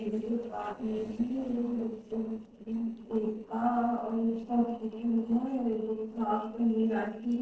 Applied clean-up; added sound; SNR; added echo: neural separator model SepFormer DNS4.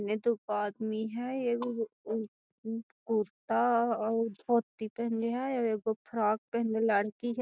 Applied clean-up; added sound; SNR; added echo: none; none; none; none.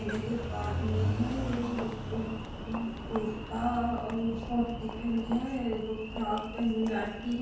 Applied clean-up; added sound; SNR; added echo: none; Engine; 4 dB; reverberation time 0.6 s.